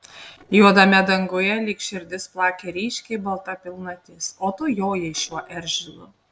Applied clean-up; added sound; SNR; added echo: neural separator model SepFormer DNS4.